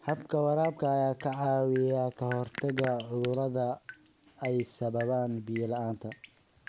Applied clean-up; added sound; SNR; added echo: none; Drip; 17 dB; none.